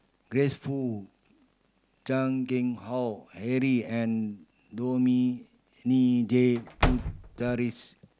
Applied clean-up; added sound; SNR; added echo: none; Slam / Wood; 4 dB; none.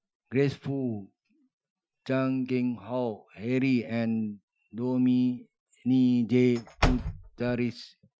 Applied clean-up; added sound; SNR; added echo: classical method Wiener filter.